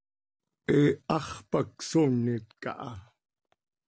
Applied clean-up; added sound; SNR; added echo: none; none; none; none.